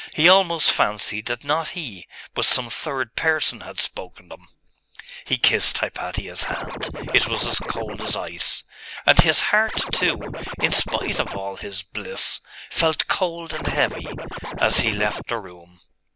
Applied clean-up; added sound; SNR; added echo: none; Scratching (performance technique); 6 dB; none.